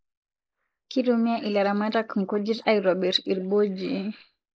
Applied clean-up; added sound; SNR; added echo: neural mask model Resemble Enhance denoiser.